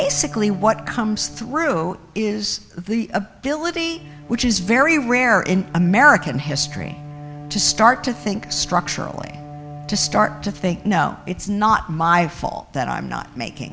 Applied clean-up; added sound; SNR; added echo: none; Bowed string instrument; 17 dB; none.